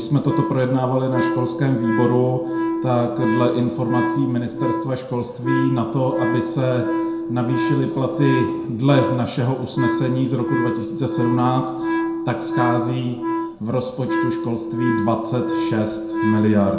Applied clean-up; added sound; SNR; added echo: none; Wind instrument, woodwind instrument; 3 dB; reverberation time 0.5 s.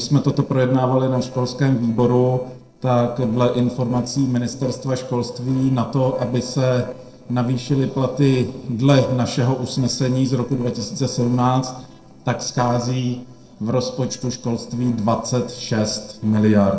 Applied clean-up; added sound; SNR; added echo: neural separator model SepFormer DNS4.